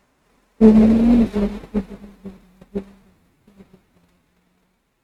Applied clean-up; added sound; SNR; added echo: neural mask model RNNoise.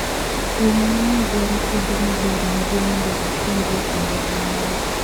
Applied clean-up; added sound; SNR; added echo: none; Water; -2 dB; none.